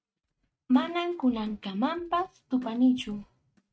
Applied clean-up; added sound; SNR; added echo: neural mask model RNNoise.